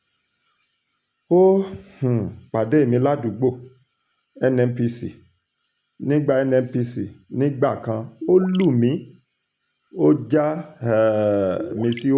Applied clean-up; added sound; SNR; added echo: none; Gurgling; 12 dB; none.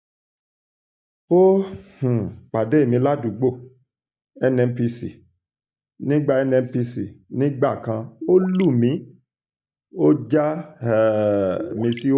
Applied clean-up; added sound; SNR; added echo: neural mask model DeepFilterNet 3.